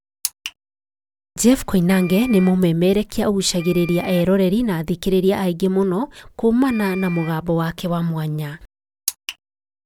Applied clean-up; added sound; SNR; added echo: none; Wind instrument, woodwind instrument; 18 dB; none.